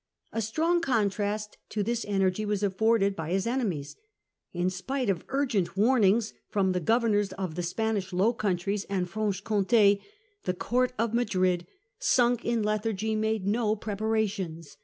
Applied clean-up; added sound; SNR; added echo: none; none; none; none.